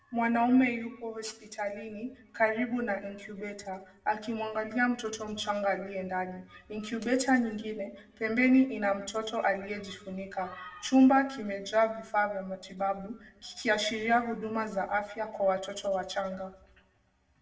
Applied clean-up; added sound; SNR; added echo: none; none; none; reverberation time 0.6 s.